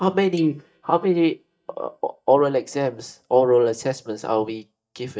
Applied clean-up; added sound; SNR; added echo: neural mask model DeepFilterNet 3.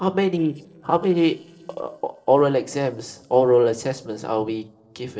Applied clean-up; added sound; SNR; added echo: neural separator model SepFormer DNS4.